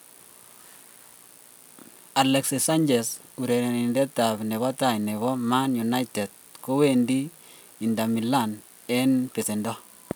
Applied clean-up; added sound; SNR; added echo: none; none; none; none.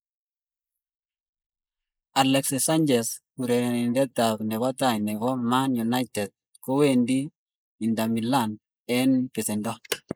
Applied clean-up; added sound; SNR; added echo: neural mask model Resemble Enhance denoiser.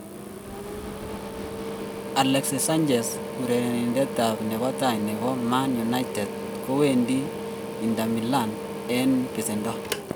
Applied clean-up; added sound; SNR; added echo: none; Mechanical fan; 7 dB; none.